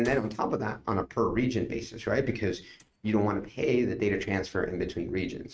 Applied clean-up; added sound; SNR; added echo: neural mask model RNNoise.